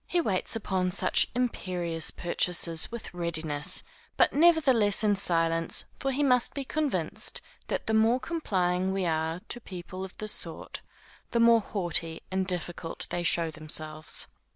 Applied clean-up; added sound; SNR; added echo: none; none; none; none.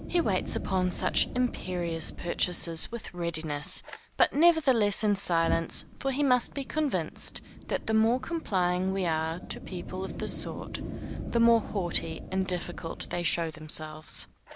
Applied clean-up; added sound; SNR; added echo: none; Fire; 10 dB; none.